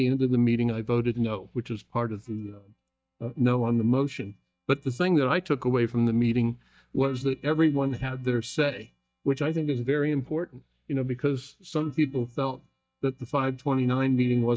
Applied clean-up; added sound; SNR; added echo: neural mask model DeepFilterNet 3.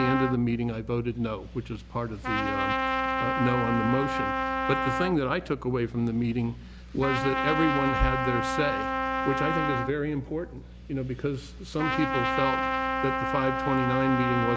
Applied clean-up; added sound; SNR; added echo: none; Trumpet; 1 dB; none.